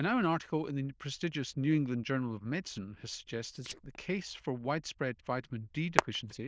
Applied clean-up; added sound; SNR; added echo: neural diffusion model UNIVERSE++.